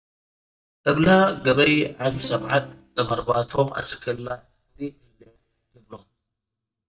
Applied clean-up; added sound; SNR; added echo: neural mask model DeepFilterNet 3.